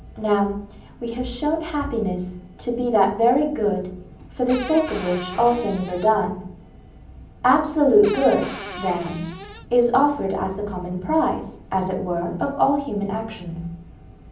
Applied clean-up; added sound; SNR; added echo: none; Cupboard open or close / Door; 12 dB; reverberation time 0.6 s.